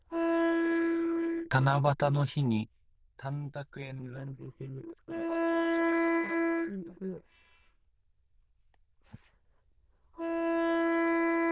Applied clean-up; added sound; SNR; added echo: neural diffusion model UNIVERSE++.